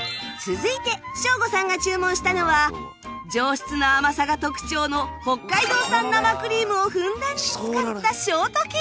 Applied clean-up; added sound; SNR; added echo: none; none; none; none.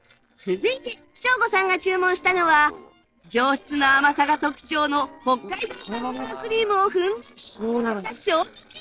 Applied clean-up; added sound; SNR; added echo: neural separator model SepFormer DNS4.